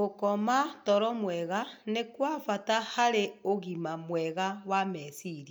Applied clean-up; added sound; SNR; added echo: none; none; none; none.